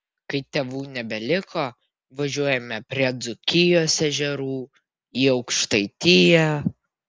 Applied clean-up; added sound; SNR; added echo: none; none; none; none.